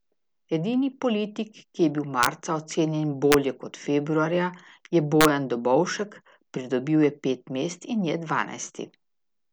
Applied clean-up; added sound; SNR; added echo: none; none; none; none.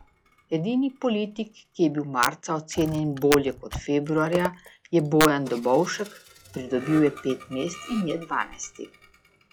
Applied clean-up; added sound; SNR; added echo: classical method log-MMSE.